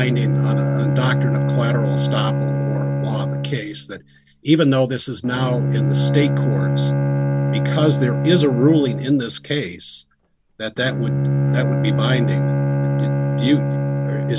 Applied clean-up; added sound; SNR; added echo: none; Bowed string instrument; -3 dB; none.